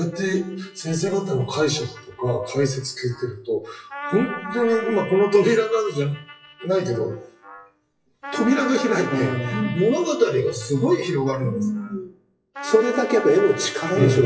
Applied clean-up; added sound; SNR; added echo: classical method WPE with log-MMSE.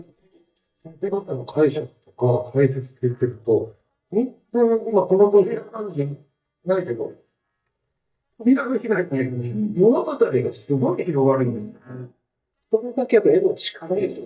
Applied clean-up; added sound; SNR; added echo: neural mask model DeepFilterNet 3.